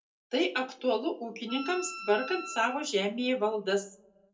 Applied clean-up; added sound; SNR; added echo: none; Wind instrument, woodwind instrument; 12 dB; reverberation time 0.2 s.